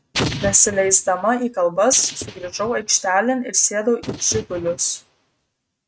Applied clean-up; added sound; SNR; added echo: neural mask model RNNoise.